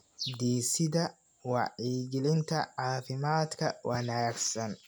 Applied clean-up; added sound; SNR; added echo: none; none; none; none.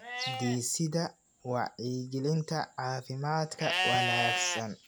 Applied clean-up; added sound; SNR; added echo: none; Livestock, farm animals, working animals; 3 dB; none.